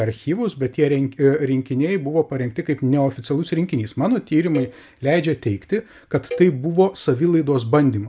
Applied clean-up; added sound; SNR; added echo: none; Cowbell; 17 dB; none.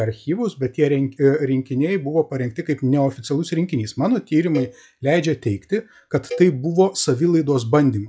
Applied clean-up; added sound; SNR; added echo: classical method log-MMSE.